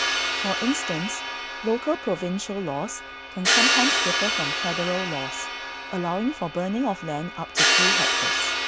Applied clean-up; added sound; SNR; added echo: none; Crash cymbal; -3 dB; none.